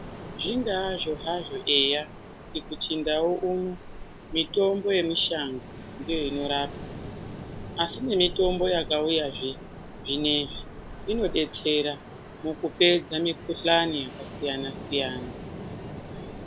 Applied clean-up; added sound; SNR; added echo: none; Ocean; 11 dB; none.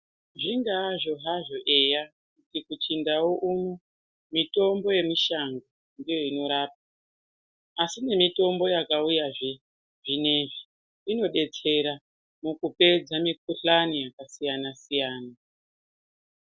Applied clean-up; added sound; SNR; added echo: none; none; none; none.